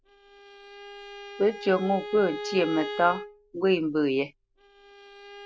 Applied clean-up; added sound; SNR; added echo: none; Bowed string instrument; 12 dB; none.